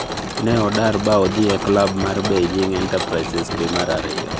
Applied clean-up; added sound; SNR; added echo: none; Mechanisms; 5 dB; none.